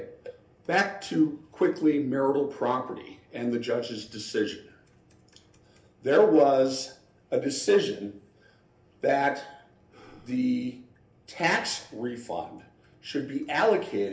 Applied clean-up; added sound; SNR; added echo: none; none; none; reverberation time 0.3 s.